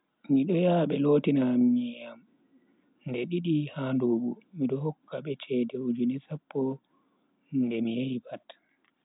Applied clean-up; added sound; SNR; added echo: none; none; none; none.